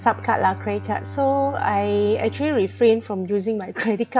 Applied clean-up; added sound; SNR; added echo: none; Bowed string instrument; 14 dB; none.